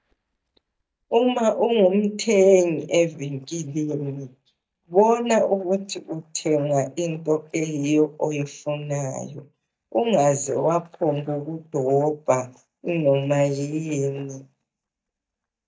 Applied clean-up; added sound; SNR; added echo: neural mask model DeepFilterNet 3.